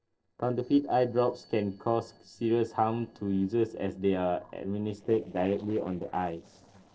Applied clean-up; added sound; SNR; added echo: neural separator model SepFormer DNS4.